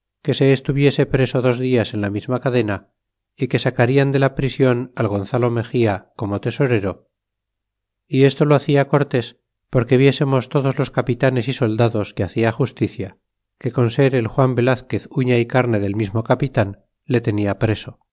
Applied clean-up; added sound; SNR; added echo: none; none; none; none.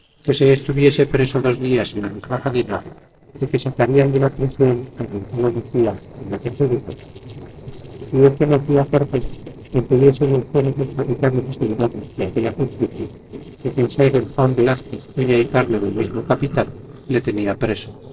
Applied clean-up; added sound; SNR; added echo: neural separator model SepFormer DNS4.